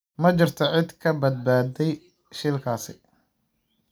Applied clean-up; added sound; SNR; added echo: none; none; none; none.